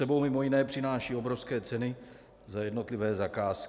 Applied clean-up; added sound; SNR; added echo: none; none; none; none.